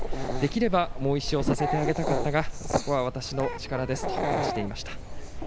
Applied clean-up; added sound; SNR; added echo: none; Dog; 1 dB; none.